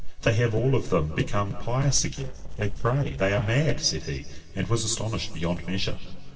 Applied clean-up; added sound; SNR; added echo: neural separator model SepFormer DNS4.